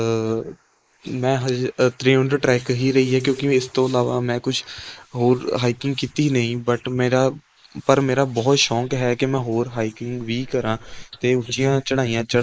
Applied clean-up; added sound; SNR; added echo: neural mask model Resemble Enhance denoiser.